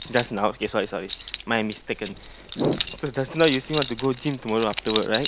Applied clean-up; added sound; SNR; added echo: none; Keys jangling; 9 dB; none.